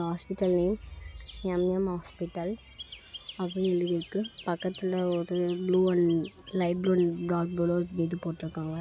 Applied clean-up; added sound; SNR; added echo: none; none; none; none.